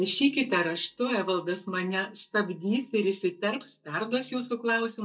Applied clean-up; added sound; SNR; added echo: neural mask model DeepFilterNet 3.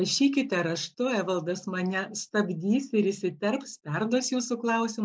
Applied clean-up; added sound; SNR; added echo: none; none; none; none.